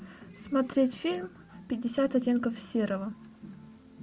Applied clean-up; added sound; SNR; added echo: none; none; none; none.